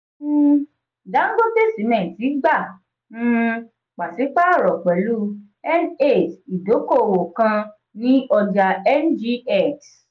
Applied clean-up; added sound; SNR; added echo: none; none; none; none.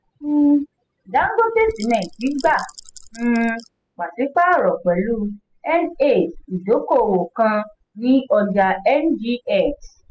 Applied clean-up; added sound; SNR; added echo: classical method spectral subtraction.